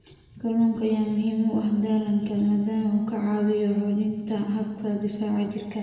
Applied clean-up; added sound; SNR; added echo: none; none; none; reverberation time 1.2 s.